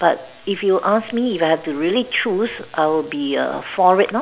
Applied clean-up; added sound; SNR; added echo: none; none; none; none.